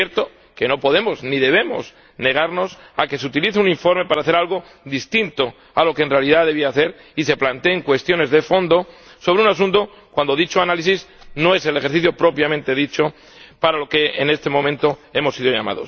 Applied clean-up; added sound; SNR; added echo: none; none; none; none.